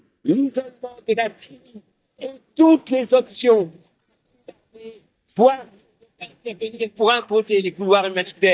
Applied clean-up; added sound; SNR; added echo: neural mask model DeepFilterNet 3.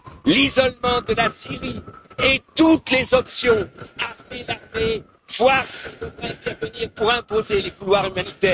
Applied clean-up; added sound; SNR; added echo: neural mask model RNNoise.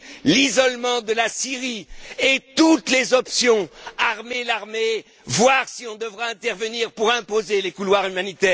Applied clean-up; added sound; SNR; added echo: none; none; none; none.